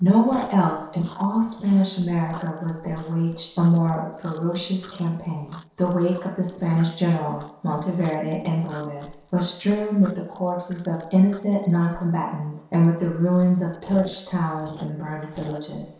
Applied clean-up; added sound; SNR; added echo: neural separator model SepFormer DNS4.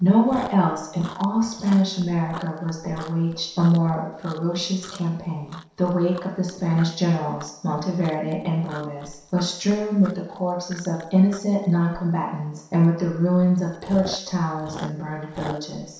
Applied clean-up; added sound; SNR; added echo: none; Chewing, mastication; 19 dB; reverberation time 0.7 s.